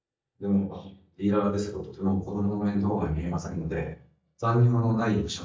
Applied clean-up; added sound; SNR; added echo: neural mask model DeepFilterNet 3.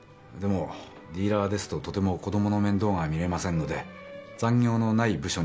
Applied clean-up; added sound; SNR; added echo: none; none; none; none.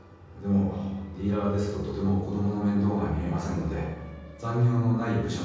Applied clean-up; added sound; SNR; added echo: none; Fixed-wing aircraft, airplane; 19 dB; reverberation time 1.3 s.